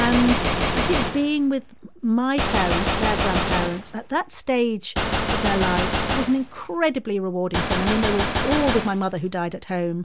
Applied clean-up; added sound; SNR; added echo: none; Gunshot, gunfire; 1 dB; none.